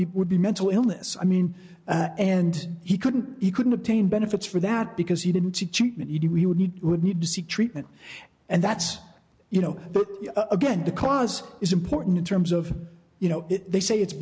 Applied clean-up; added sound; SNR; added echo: none; none; none; none.